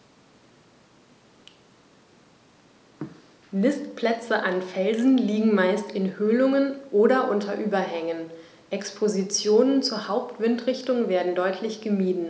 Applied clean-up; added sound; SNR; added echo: none; none; none; none.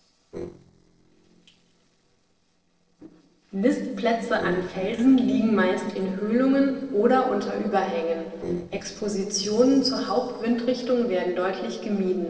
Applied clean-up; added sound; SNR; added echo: neural separator model SepFormer DNS4.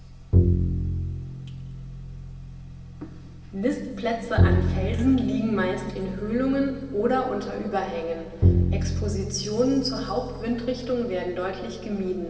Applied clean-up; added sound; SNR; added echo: none; Bowed string instrument; -1 dB; reverberation time 2.3 s.